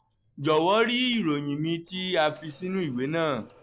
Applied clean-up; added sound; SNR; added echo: neural separator model SepFormer DNS4.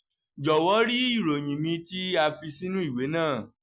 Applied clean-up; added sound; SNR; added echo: none; none; none; none.